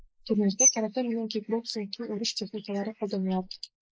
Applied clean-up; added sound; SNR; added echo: neural mask model Resemble Enhance denoiser.